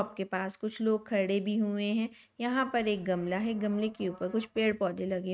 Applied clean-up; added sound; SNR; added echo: neural mask model RNNoise.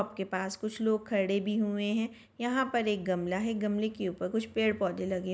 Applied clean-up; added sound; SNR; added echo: none; none; none; none.